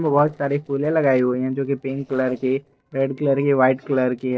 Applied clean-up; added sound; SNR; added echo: neural separator model SepFormer DNS4.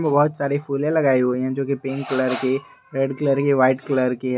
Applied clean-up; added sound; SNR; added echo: none; none; none; none.